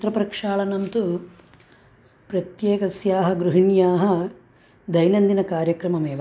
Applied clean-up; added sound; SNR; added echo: none; none; none; none.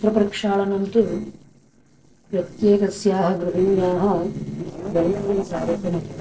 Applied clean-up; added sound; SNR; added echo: neural separator model SepFormer DNS4.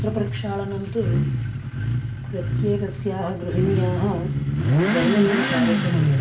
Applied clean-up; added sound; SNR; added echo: none; Motorcycle / Accelerating, revving, vroom; -4 dB; reverberation time 0.2 s.